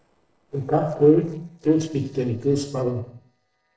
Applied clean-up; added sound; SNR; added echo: neural separator model SepFormer DNS4.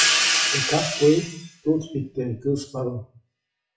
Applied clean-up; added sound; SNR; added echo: classical method WPE with log-MMSE.